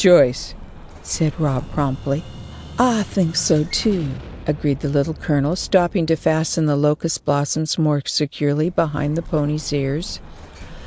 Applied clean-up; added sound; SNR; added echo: none; Explosion; 16 dB; none.